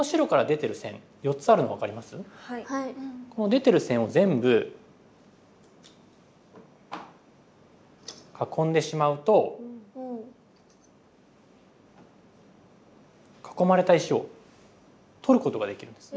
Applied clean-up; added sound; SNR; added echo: none; none; none; none.